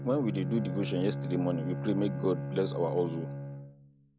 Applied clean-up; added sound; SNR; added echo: none; Bowed string instrument; 4 dB; none.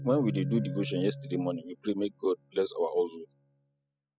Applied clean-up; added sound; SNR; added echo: classical method spectral subtraction.